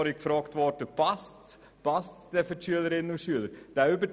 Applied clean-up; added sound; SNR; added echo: none; none; none; none.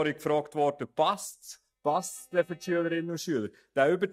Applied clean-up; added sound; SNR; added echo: neural mask model DeepFilterNet 3.